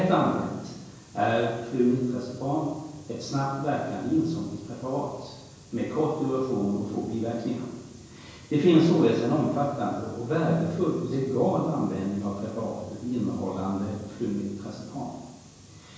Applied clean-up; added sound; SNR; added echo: none; none; none; reverberation time 1.0 s.